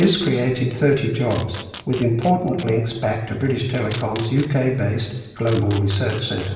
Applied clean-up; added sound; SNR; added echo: none; Packing tape, duct tape; 16 dB; reverberation time 1.0 s.